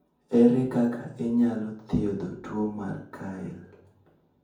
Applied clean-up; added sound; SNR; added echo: none; none; none; reverberation time 0.6 s.